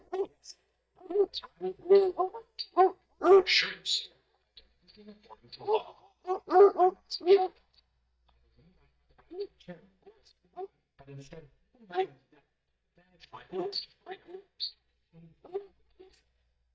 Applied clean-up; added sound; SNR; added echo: neural mask model DeepFilterNet 3.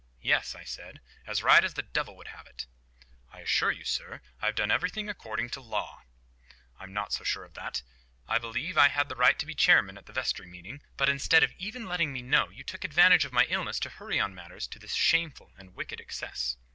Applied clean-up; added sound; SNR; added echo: none; none; none; none.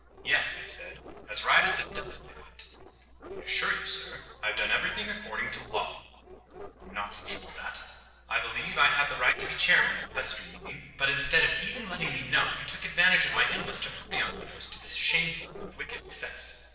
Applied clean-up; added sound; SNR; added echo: neural separator model SepFormer DNS4.